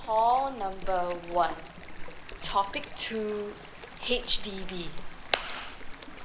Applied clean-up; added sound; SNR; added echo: none; Stream; 7 dB; none.